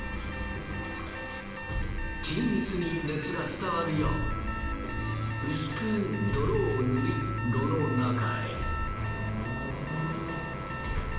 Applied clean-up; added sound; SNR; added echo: none; Alarm; 11 dB; reverberation time 0.9 s.